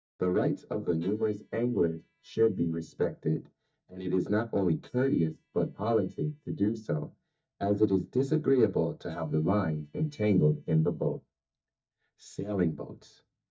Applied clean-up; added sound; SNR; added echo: neural mask model DeepFilterNet 3.